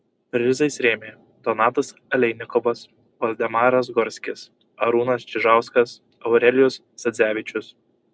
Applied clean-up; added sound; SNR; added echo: none; none; none; none.